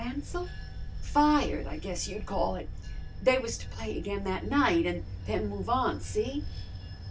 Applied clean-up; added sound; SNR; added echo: none; Bell / Train; 6 dB; none.